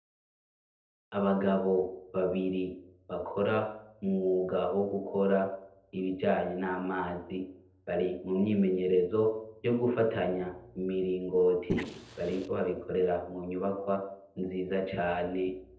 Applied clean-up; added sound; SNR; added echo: neural separator model SepFormer DNS4.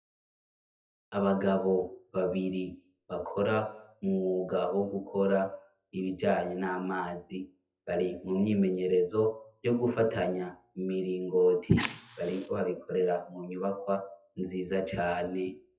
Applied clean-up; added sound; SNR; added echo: classical method WPE with log-MMSE.